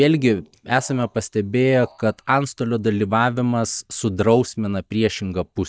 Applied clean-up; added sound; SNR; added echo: neural mask model DeepFilterNet 3.